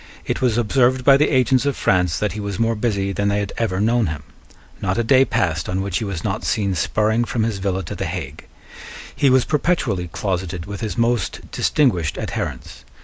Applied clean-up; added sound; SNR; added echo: none; none; none; none.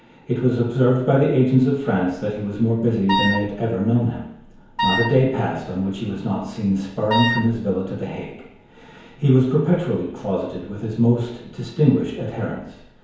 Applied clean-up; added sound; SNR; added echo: none; Wind instrument, woodwind instrument; 3 dB; reverberation time 1.0 s.